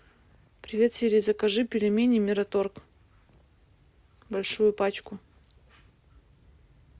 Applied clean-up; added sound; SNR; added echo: none; none; none; none.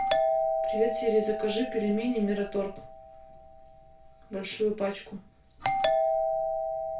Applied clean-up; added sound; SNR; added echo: none; Doorbell; -1 dB; reverberation time 0.3 s.